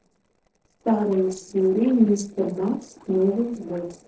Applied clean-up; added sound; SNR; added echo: neural separator model SepFormer DNS4.